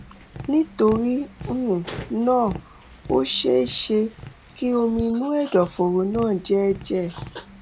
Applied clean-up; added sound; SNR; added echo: none; Tap; 16 dB; none.